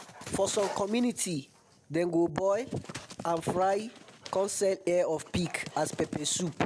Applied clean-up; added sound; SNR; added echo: none; Dog; 16 dB; none.